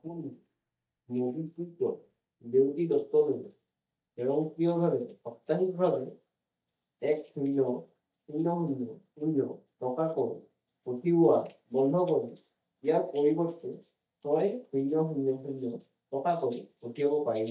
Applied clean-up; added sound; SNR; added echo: neural mask model DeepFilterNet 3.